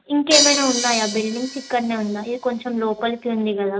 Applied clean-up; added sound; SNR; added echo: none; Crash cymbal; 3 dB; none.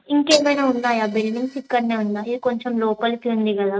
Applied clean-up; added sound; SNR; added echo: neural mask model RNNoise.